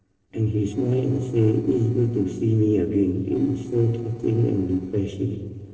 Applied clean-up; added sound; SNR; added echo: neural separator model SepFormer DNS4.